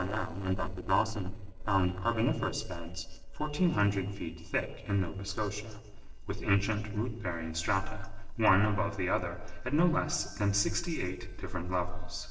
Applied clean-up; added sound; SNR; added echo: neural separator model SepFormer DNS4.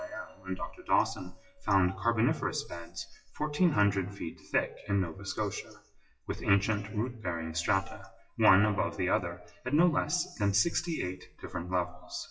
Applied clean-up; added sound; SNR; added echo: classical method WPE with log-MMSE.